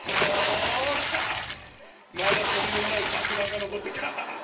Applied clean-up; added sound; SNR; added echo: none; Water / Splash, splatter; -4 dB; reverberation time 0.5 s.